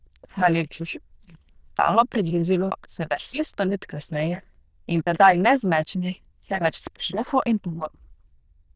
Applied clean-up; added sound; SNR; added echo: neural diffusion model UNIVERSE++.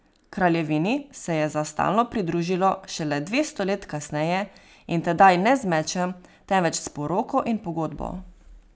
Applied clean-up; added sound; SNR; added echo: none; none; none; none.